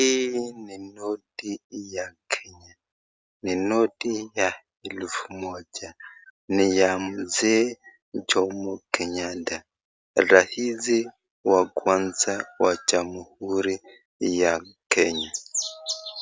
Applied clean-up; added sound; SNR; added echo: none; none; none; none.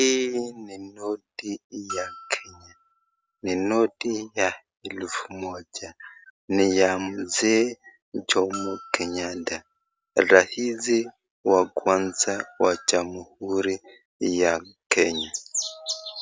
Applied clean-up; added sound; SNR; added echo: none; Bell; 17 dB; none.